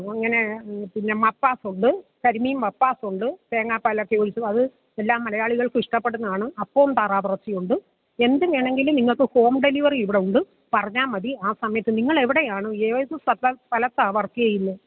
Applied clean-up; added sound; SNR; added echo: none; none; none; none.